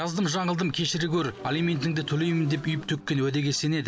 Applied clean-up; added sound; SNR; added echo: none; Motorcycle / Engine; 18 dB; none.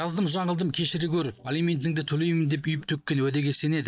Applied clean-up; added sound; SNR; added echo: neural mask model DeepFilterNet 3.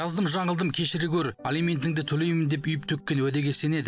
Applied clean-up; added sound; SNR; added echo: none; none; none; none.